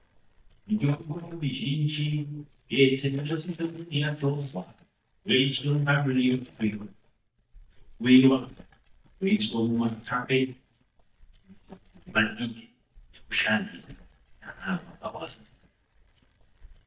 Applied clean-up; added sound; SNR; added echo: neural mask model DeepFilterNet 3.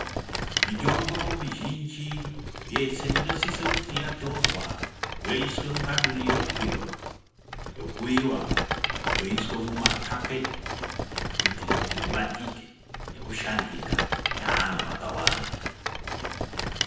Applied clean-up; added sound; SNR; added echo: none; Rattle; -3 dB; reverberation time 0.9 s.